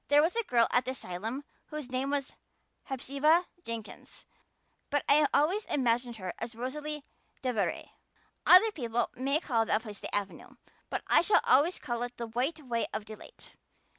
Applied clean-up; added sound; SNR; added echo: none; none; none; none.